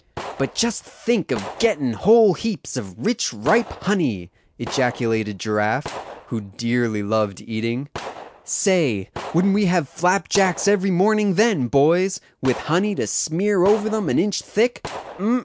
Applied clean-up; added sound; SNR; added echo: none; Gunshot, gunfire; 17 dB; none.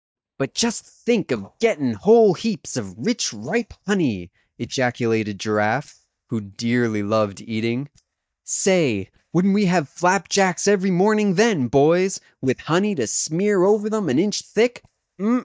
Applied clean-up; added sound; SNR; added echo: neural mask model DeepFilterNet 3.